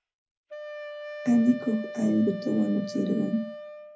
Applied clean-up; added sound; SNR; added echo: none; Wind instrument, woodwind instrument; 12 dB; reverberation time 0.4 s.